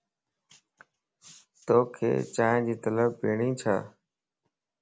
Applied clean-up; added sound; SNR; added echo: none; none; none; none.